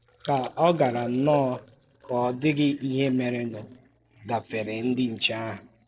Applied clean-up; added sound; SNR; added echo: neural separator model SepFormer DNS4.